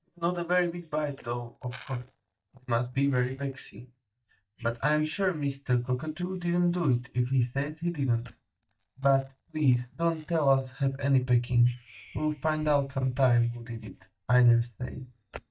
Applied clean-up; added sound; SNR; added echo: neural mask model DeepFilterNet 3.